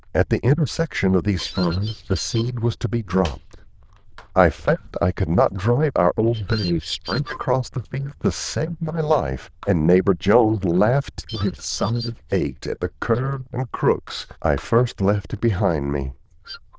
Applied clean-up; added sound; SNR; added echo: neural diffusion model UNIVERSE++.